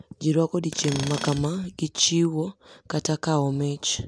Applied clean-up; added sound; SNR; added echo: none; Tools; 11 dB; none.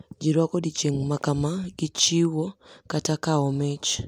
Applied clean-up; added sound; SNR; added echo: none; none; none; none.